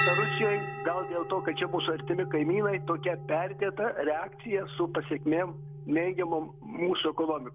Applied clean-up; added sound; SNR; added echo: none; Bell; 6 dB; none.